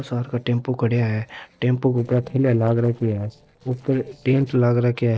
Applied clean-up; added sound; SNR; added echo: neural separator model SepFormer DNS4.